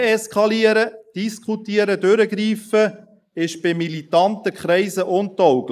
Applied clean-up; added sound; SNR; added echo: neural mask model Resemble Enhance denoiser.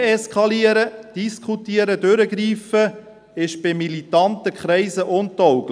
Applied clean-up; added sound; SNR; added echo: none; none; none; none.